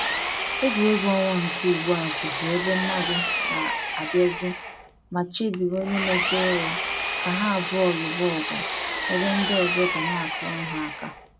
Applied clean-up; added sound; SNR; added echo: none; Engine; 2 dB; none.